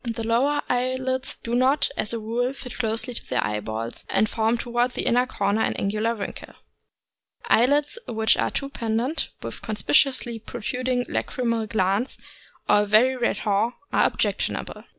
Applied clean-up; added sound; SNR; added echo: none; none; none; none.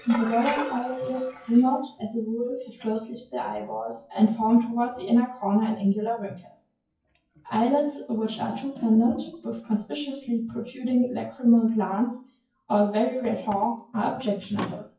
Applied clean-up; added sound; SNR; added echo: classical method WPE with log-MMSE.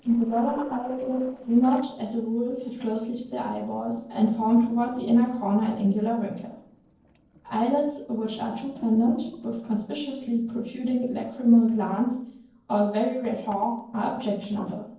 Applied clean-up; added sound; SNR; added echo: neural separator model SepFormer DNS4.